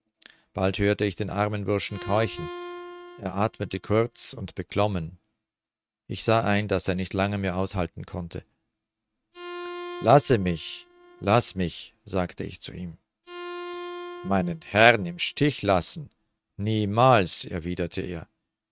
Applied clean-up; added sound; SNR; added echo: neural mask model RNNoise.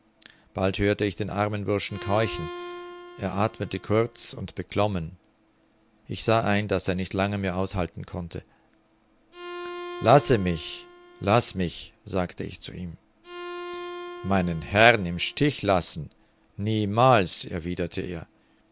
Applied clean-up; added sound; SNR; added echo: none; Bowed string instrument; 14 dB; none.